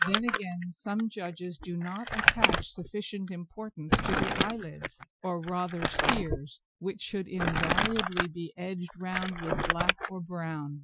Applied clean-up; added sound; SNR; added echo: classical method Wiener filter.